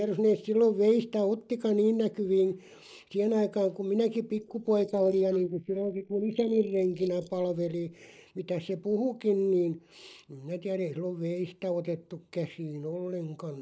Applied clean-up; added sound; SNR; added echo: neural mask model Resemble Enhance denoiser.